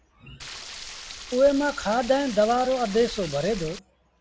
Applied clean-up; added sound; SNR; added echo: none; Stream; 13 dB; none.